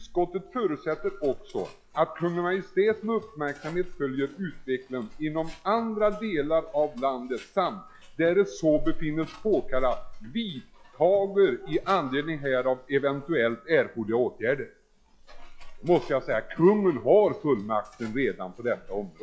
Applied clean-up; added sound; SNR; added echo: classical method log-MMSE.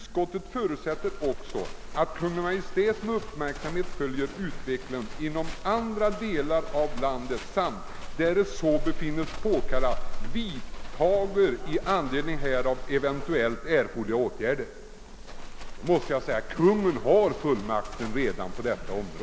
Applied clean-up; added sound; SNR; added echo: none; Livestock, farm animals, working animals; 4 dB; none.